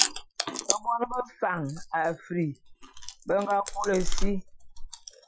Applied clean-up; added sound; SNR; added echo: classical method Wiener filter.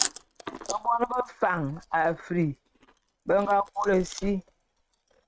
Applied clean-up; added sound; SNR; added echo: neural mask model RNNoise.